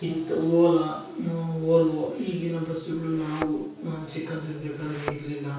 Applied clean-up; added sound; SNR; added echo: none; Thump, thud; 12 dB; reverberation time 0.6 s.